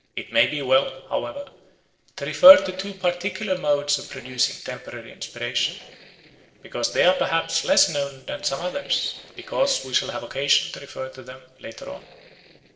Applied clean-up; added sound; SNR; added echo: neural separator model SepFormer DNS4.